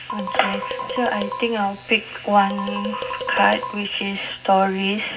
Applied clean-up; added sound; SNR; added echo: none; Marimba, xylophone; 8 dB; reverberation time 0.4 s.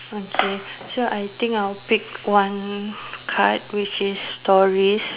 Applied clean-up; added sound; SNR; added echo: none; none; none; none.